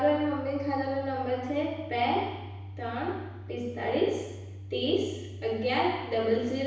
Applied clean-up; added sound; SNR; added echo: none; none; none; reverberation time 1.1 s.